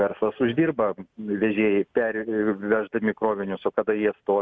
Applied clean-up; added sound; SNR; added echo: none; none; none; none.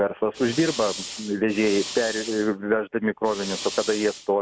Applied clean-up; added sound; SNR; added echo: none; Fire; 11 dB; none.